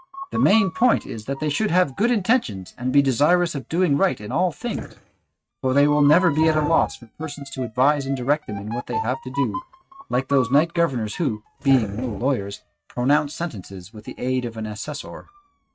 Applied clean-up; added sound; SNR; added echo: neural mask model RNNoise.